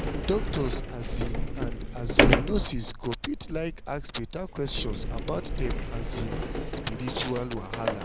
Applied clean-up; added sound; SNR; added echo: none; Sliding door; -4 dB; none.